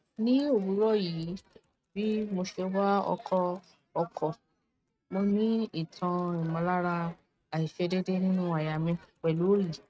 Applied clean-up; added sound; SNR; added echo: neural mask model RNNoise.